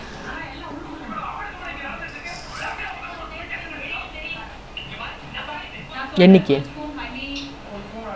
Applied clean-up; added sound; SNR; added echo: none; none; none; none.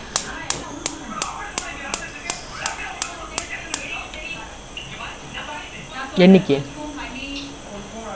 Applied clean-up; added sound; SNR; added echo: none; Fire; 10 dB; none.